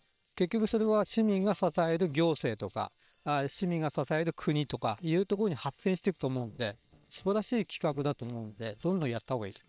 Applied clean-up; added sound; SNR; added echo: neural separator model SepFormer WHAM!.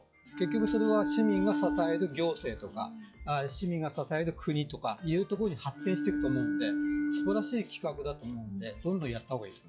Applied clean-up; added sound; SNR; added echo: classical method log-MMSE.